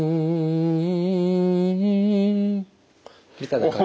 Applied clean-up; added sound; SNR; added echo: none; none; none; none.